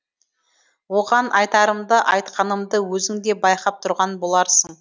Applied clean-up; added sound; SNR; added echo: none; none; none; none.